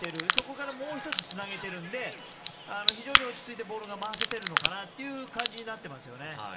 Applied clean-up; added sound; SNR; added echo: none; Crack / Crackle; -4 dB; reverberation time 1.9 s.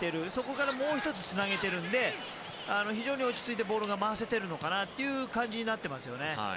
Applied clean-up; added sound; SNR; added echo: none; none; none; none.